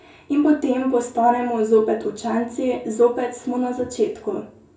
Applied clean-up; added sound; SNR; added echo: none; none; none; reverberation time 0.3 s.